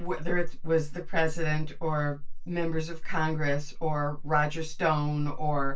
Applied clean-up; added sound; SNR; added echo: none; none; none; reverberation time 0.2 s.